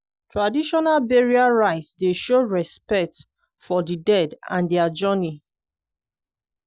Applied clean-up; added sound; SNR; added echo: none; none; none; none.